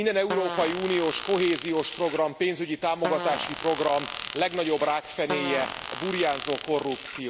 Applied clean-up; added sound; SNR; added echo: none; Fart; 8 dB; none.